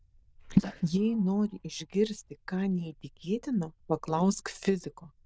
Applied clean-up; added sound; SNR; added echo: neural diffusion model UNIVERSE++.